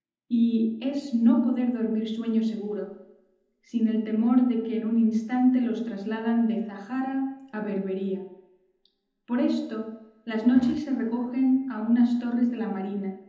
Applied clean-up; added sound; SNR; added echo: none; Fart; 18 dB; reverberation time 0.9 s.